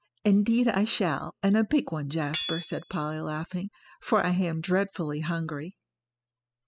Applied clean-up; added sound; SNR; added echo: classical method spectral subtraction.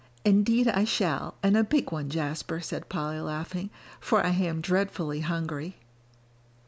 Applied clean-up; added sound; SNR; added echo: none; none; none; none.